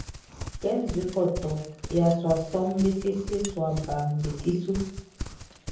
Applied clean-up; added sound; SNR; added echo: none; Livestock, farm animals, working animals; 11 dB; reverberation time 0.7 s.